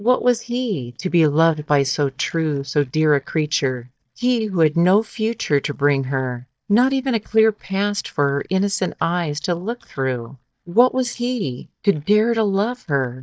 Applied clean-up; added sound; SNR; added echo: neural mask model DeepFilterNet 3.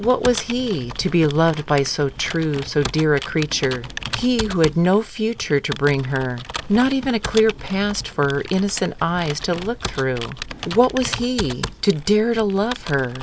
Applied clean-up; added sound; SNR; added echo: none; Computer keyboard; 12 dB; none.